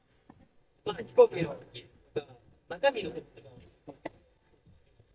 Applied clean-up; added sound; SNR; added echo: neural mask model DeepFilterNet 3.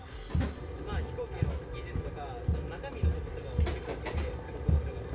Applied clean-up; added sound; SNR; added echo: none; Walk, footsteps; -5 dB; reverberation time 0.8 s.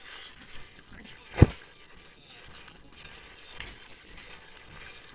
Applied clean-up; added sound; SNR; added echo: neural separator model SepFormer WHAMR!.